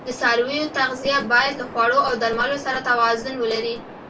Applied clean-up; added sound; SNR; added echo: none; Waves, surf; 16 dB; reverberation time 0.2 s.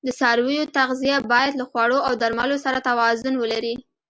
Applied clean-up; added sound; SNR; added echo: none; none; none; none.